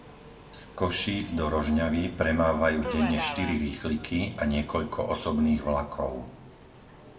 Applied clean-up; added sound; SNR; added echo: none; Subway, metro, underground; 14 dB; reverberation time 0.8 s.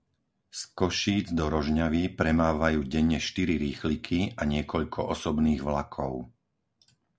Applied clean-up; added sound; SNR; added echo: none; none; none; none.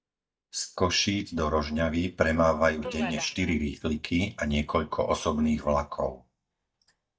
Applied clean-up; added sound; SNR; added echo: neural mask model DeepFilterNet 3.